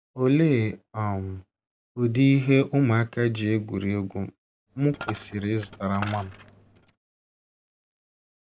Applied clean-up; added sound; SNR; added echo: none; Coin (dropping); 14 dB; none.